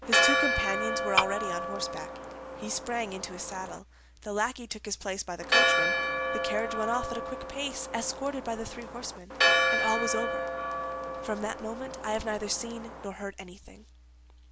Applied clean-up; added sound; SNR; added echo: none; Church bell + Tap / Glass; -5 dB; none.